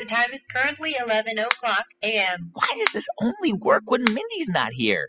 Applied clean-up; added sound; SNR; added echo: classical method spectral subtraction.